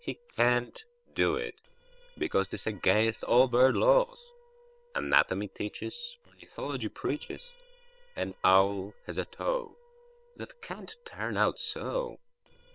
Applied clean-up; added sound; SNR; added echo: neural separator model SepFormer WHAM!.